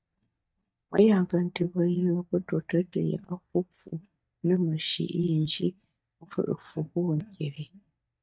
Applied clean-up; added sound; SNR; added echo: neural mask model DeepFilterNet 3.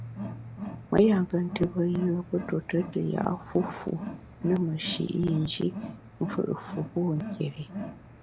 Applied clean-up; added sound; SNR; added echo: none; Wild animals; 10 dB; none.